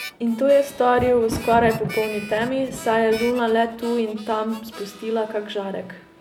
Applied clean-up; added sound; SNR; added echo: none; Harmonica + Thunder; 13 dB; none.